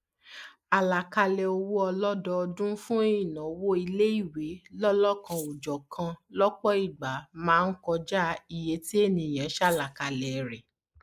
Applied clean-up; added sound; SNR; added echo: neural mask model Resemble Enhance denoiser.